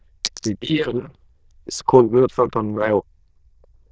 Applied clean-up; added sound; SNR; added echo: neural diffusion model UNIVERSE++.